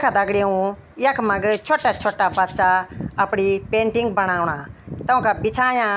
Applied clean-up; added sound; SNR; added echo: none; Rattle (instrument); 11 dB; none.